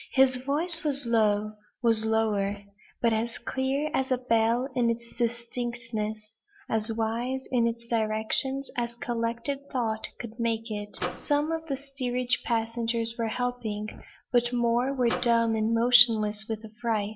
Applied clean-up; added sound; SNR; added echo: none; Microwave oven; 10 dB; none.